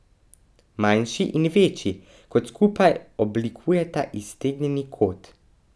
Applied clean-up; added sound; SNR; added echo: none; none; none; none.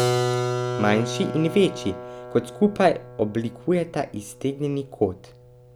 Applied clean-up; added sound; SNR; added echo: none; Keyboard (musical); 5 dB; none.